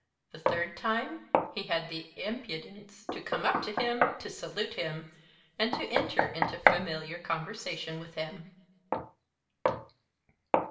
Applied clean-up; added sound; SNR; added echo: none; Knock; -2 dB; reverberation time 0.8 s.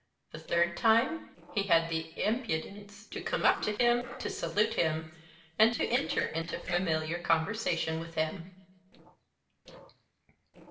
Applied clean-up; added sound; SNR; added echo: neural separator model SepFormer DNS4.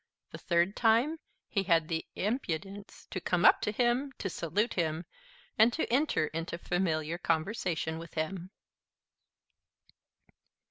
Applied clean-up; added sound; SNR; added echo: none; none; none; none.